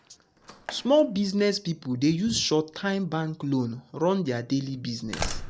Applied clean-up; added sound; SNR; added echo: none; Slam; 14 dB; none.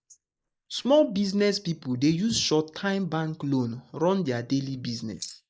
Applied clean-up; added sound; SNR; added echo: neural mask model Resemble Enhance denoiser.